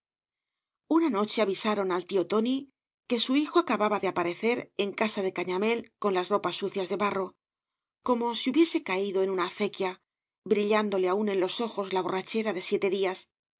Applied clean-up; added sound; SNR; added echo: none; none; none; none.